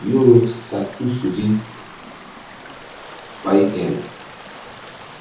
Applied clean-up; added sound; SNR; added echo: none; Stream / Ocean; 18 dB; reverberation time 0.6 s.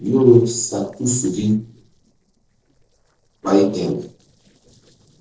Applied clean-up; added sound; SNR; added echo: neural separator model SepFormer DNS4.